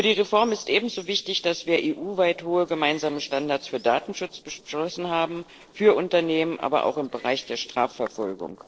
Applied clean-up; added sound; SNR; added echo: neural separator model SepFormer DNS4.